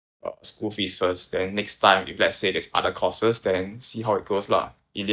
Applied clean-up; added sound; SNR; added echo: neural mask model DeepFilterNet 3.